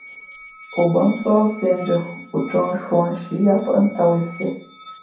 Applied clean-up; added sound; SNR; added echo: none; Musical instrument; 19 dB; reverberation time 0.6 s.